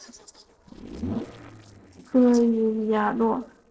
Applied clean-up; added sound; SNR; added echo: neural separator model SepFormer DNS4.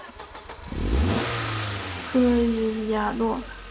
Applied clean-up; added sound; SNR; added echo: none; Engine starting / Accelerating, revving, vroom / Car; 2 dB; reverberation time 0.7 s.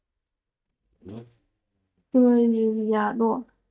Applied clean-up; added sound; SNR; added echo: neural mask model DeepFilterNet 3.